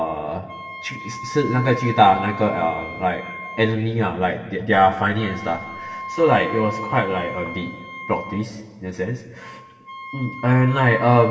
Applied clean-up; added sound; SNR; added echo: none; Wind instrument, woodwind instrument; 12 dB; reverberation time 1.8 s.